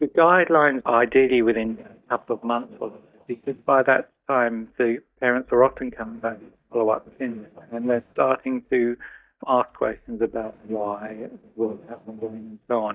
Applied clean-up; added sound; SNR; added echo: neural mask model DeepFilterNet 3.